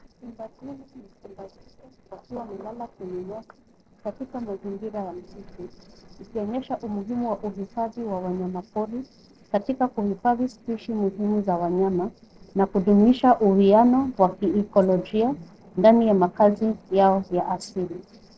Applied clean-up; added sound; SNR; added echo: neural separator model SepFormer DNS4.